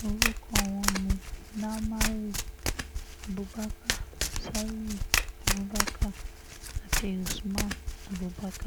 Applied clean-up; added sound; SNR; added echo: none; Domestic sounds, home sounds; -4 dB; none.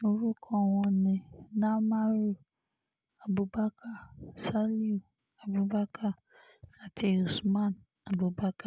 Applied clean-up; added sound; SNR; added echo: none; none; none; none.